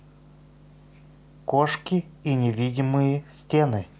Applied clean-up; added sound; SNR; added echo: none; none; none; none.